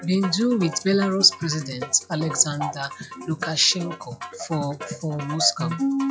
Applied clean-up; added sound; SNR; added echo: classical method log-MMSE.